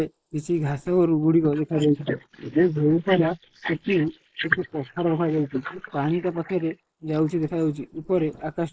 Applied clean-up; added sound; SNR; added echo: neural mask model Resemble Enhance denoiser.